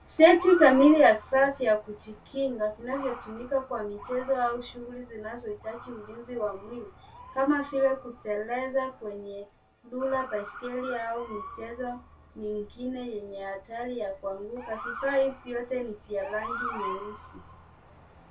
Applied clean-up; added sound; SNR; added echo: none; Motor vehicle (road) / Siren; 15 dB; reverberation time 0.2 s.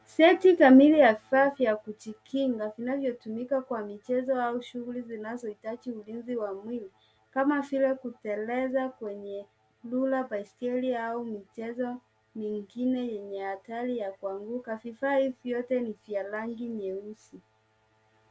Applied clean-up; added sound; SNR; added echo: none; none; none; none.